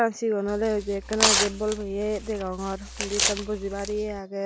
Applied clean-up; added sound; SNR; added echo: none; Tearing; 1 dB; none.